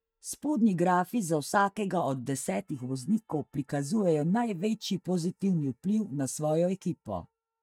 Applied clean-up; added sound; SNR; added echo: neural mask model DeepFilterNet 3.